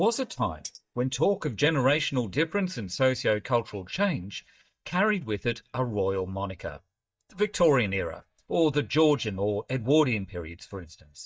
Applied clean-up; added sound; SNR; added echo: neural mask model DeepFilterNet 3.